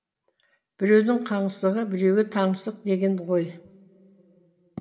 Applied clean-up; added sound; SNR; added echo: none; none; none; reverberation time 0.8 s.